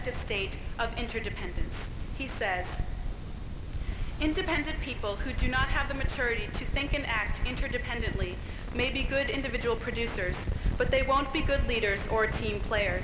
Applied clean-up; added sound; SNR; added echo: none; none; none; none.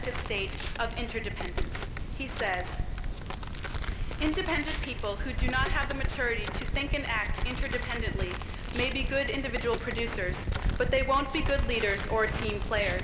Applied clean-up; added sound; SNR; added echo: none; Walk, footsteps; 14 dB; none.